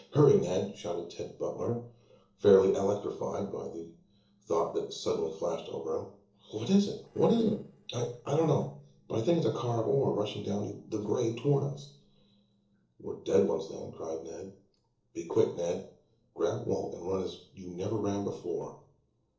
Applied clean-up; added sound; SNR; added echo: neural separator model SepFormer DNS4.